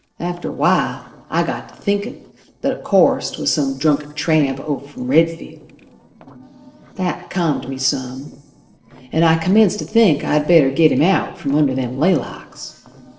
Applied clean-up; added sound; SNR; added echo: neural separator model SepFormer DNS4.